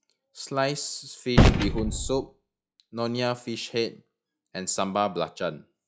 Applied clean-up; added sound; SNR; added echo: classical method log-MMSE.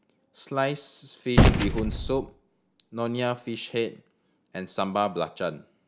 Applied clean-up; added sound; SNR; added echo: none; Gunshot, gunfire; -4 dB; none.